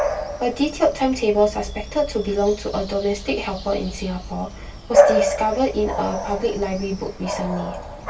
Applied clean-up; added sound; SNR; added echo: none; Bark / Bird vocalization, bird call, bird song; 2 dB; reverberation time 0.2 s.